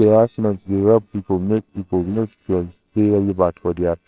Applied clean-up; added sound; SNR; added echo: neural separator model SepFormer WHAMR!.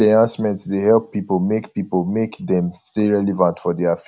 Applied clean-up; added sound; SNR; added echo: none; none; none; none.